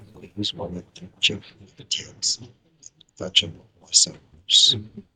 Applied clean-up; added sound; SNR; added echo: neural mask model DeepFilterNet 3.